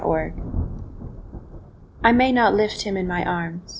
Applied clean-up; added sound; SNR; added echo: none; Thunder; 10 dB; none.